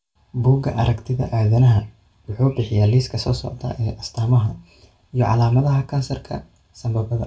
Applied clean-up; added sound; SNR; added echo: none; none; none; reverberation time 0.2 s.